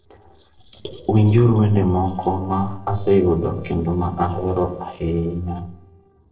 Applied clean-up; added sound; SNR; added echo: neural separator model SepFormer DNS4.